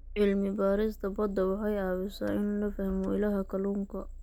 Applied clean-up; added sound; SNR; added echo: none; Engine / Car; 14 dB; none.